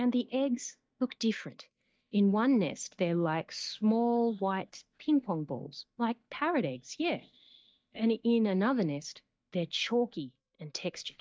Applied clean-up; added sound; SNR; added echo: neural mask model DeepFilterNet 3.